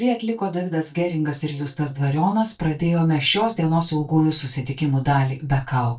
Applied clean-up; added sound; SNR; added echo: neural mask model DeepFilterNet 3.